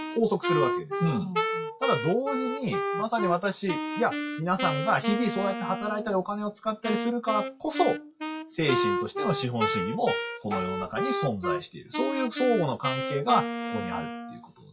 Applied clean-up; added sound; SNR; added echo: classical method WPE with log-MMSE.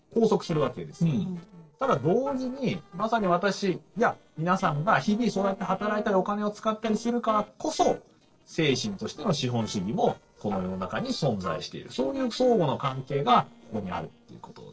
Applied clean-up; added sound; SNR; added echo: neural separator model SepFormer DNS4.